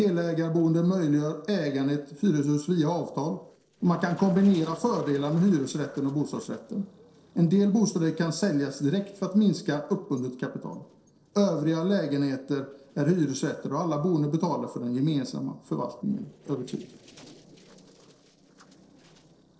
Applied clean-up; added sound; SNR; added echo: neural separator model SepFormer DNS4.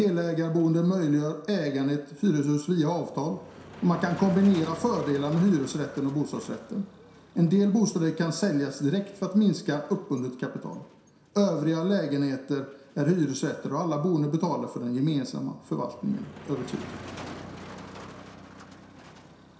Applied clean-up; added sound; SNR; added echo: none; Motor vehicle (road); 20 dB; reverberation time 0.7 s.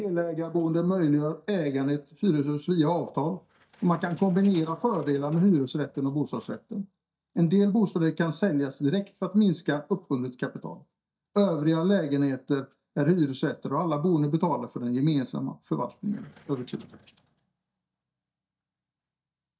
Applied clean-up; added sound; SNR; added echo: neural mask model DeepFilterNet 3.